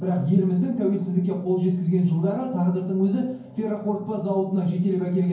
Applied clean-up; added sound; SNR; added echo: none; none; none; reverberation time 0.9 s.